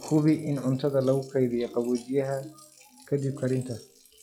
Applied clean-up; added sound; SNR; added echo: classical method log-MMSE.